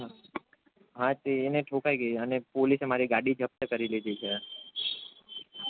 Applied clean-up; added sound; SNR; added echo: none; none; none; none.